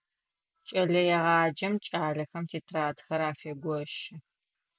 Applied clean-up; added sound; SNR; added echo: none; none; none; none.